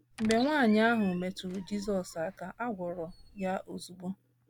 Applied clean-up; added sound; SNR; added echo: none; Squeak; 18 dB; none.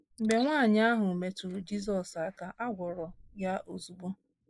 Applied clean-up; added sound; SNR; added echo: neural mask model Resemble Enhance denoiser.